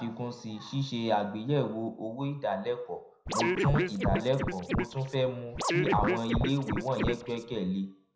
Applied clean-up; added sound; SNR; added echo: none; Scratching (performance technique); -1 dB; reverberation time 0.5 s.